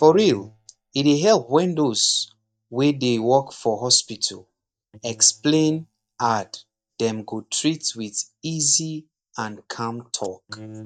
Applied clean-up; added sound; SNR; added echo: neural mask model DeepFilterNet 3.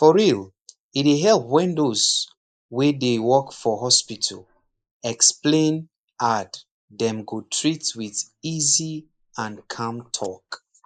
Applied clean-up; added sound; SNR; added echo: neural mask model Resemble Enhance denoiser.